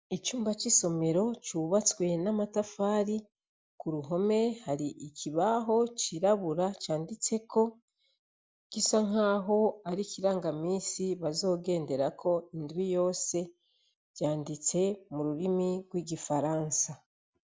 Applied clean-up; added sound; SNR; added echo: none; none; none; none.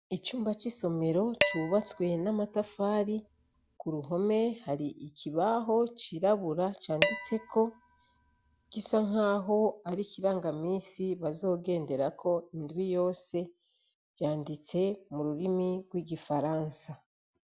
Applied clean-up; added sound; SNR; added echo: none; Dishes, pots, and pans; 2 dB; none.